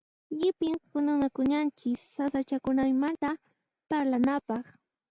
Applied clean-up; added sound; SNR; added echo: none; none; none; none.